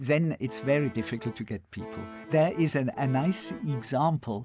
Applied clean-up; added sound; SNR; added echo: none; Accordion; 14 dB; none.